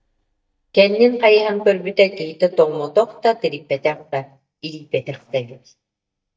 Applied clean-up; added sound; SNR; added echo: neural mask model DeepFilterNet 3.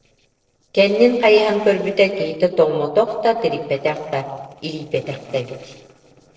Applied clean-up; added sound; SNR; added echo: neural separator model SepFormer DNS4.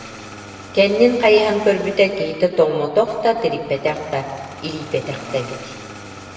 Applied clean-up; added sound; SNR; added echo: none; Engine starting; 17 dB; reverberation time 2.0 s.